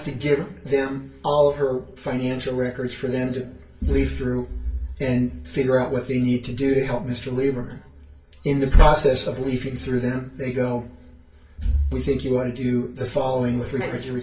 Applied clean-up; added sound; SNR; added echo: none; Chirp, tweet; -1 dB; reverberation time 0.3 s.